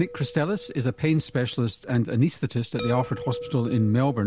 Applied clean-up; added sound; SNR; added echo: none; Chime; 15 dB; none.